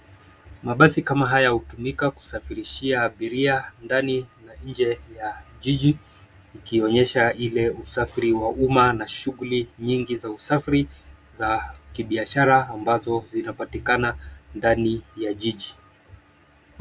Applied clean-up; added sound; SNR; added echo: none; none; none; none.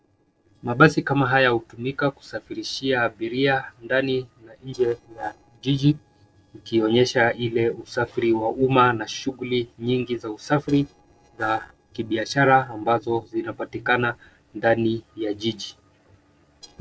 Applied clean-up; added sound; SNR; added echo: neural separator model SepFormer DNS4.